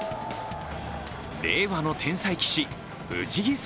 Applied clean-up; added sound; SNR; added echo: none; Crowd; 9 dB; none.